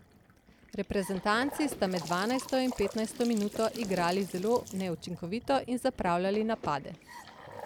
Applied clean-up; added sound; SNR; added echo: none; Trickle, dribble / Bathtub (filling or washing) / Sink (filling or washing) / Gurgling + Fire / Fireworks; 14 dB; none.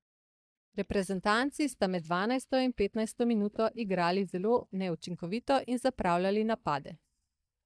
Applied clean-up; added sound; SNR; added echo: neural mask model DeepFilterNet 3.